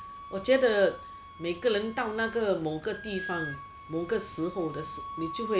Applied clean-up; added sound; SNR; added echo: none; Wind instrument, woodwind instrument; 12 dB; none.